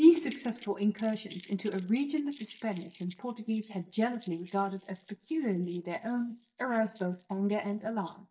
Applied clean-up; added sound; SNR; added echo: neural mask model DeepFilterNet 3.